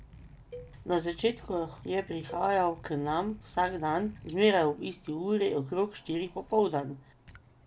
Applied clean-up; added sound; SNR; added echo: none; Cowbell + Liquid; 20 dB; none.